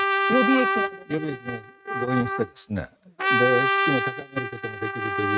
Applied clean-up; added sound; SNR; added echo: neural mask model RNNoise.